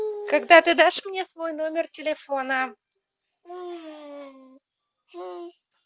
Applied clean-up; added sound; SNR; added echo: none; none; none; none.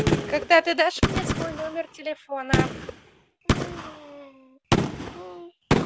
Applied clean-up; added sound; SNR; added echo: none; Gunshot, gunfire; -1 dB; none.